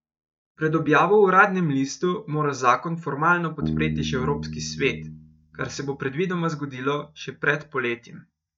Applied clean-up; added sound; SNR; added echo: neural mask model DeepFilterNet 3.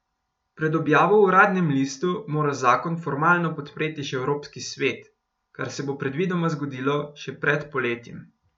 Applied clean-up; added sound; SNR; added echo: none; none; none; none.